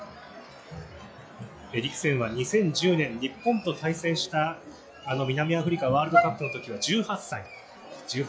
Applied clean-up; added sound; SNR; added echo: classical method log-MMSE.